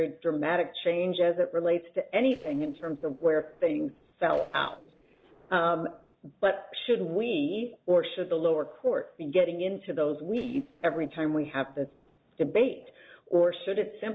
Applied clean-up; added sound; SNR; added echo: neural separator model SepFormer DNS4.